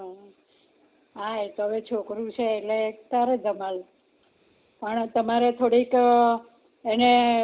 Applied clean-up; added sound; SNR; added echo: none; none; none; none.